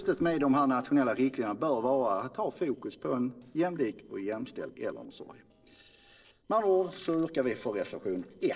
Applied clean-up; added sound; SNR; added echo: neural separator model SepFormer DNS4.